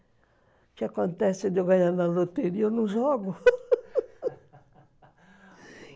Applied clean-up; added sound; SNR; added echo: none; none; none; none.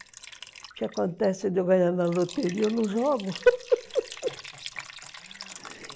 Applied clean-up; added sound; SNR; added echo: none; Liquid; 17 dB; none.